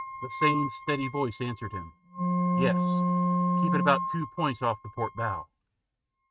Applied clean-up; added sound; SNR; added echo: neural mask model RNNoise.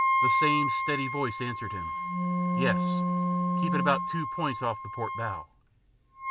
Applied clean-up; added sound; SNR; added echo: none; Wind instrument, woodwind instrument + Wind instrument, woodwind instrument; -5 dB; none.